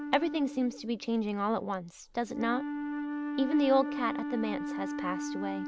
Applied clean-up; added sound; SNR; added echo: none; Wind instrument, woodwind instrument; 5 dB; none.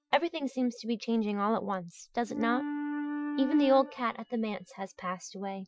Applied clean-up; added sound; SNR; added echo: classical method Wiener filter.